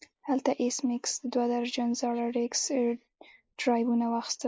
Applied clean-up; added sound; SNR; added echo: neural mask model Resemble Enhance denoiser.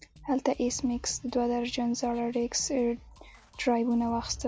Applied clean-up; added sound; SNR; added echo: none; Crowd + Drum kit; 20 dB; none.